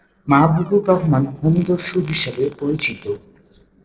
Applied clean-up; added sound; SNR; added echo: neural separator model SepFormer DNS4.